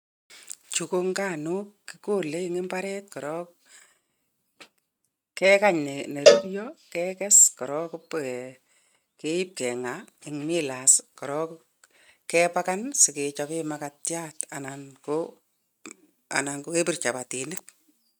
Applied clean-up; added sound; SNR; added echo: neural mask model RNNoise.